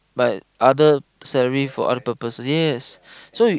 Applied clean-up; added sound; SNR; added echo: none; none; none; none.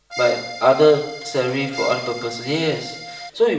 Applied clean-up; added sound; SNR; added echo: none; Accordion; 12 dB; reverberation time 0.8 s.